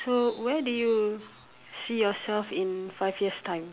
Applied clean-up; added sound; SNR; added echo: none; none; none; none.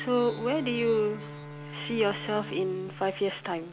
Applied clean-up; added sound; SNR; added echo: none; Bowed string instrument; 13 dB; none.